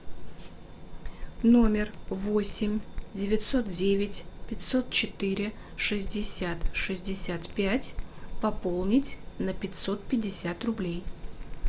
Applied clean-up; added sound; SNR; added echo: none; Bell; 5 dB; none.